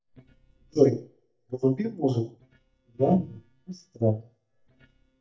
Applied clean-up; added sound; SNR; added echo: neural mask model DeepFilterNet 3.